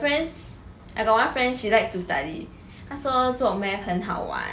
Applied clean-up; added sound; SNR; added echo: none; none; none; none.